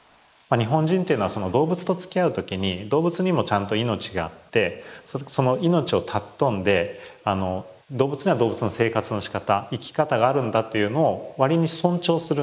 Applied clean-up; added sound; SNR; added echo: neural mask model Resemble Enhance denoiser.